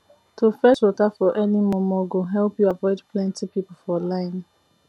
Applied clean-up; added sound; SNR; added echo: none; none; none; none.